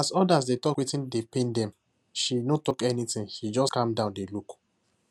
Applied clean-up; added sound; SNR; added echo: none; none; none; none.